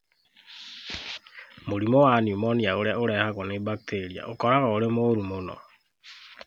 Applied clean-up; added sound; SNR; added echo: none; none; none; none.